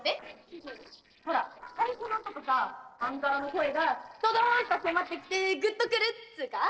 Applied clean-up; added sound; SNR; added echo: neural separator model SepFormer DNS4.